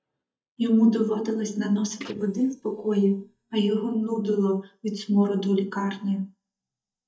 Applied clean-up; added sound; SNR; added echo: neural mask model DeepFilterNet 3.